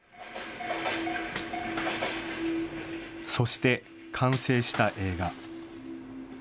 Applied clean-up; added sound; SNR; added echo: none; Shatter / Crushing; 13 dB; none.